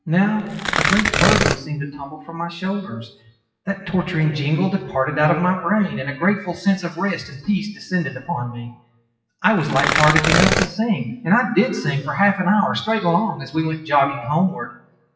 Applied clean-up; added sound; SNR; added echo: classical method WPE with log-MMSE.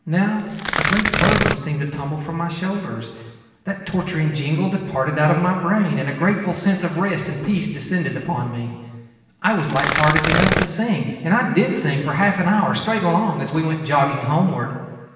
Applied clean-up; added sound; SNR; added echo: none; Tearing; -1 dB; reverberation time 1.3 s.